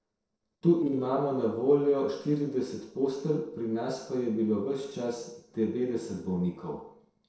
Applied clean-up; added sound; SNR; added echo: neural separator model SepFormer DNS4.